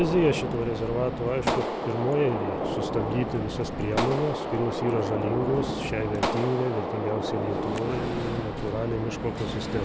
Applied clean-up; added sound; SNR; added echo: none; Gunshot, gunfire; 1 dB; none.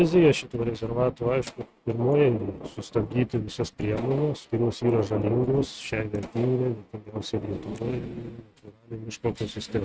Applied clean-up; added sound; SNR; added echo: neural mask model RNNoise.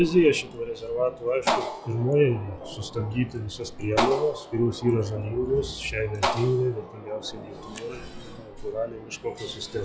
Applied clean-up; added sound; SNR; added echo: classical method log-MMSE.